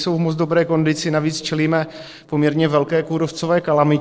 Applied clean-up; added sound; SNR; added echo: neural separator model SepFormer DNS4.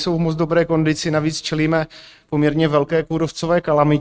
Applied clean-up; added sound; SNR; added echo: neural mask model RNNoise.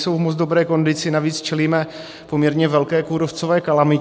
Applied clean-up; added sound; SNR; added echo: none; none; none; none.